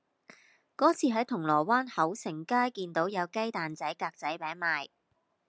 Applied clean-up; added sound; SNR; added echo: none; none; none; none.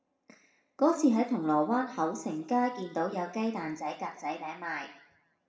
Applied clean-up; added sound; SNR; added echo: none; none; none; reverberation time 0.7 s.